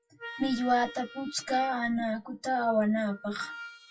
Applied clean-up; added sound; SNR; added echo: classical method WPE with log-MMSE.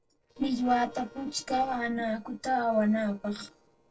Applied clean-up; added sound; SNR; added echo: neural separator model SepFormer DNS4.